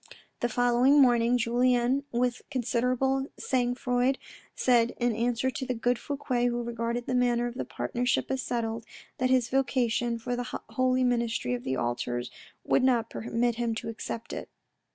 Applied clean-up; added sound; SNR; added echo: none; none; none; none.